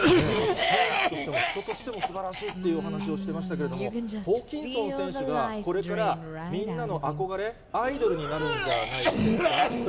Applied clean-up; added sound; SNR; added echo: none; Cough; -3 dB; none.